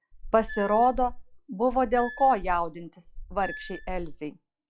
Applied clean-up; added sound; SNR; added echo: classical method log-MMSE.